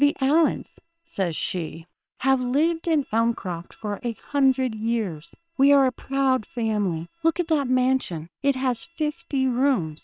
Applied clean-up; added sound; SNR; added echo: neural separator model SepFormer WHAM!.